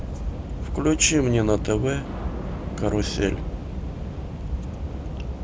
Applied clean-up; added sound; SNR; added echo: none; Subway, metro, underground / Train; 3 dB; none.